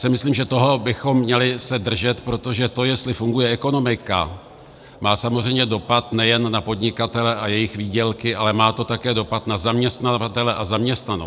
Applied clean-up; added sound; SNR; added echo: none; none; none; none.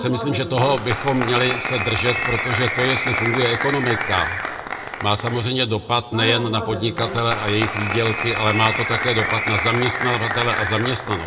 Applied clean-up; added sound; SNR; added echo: none; Applause; 3 dB; reverberation time 0.8 s.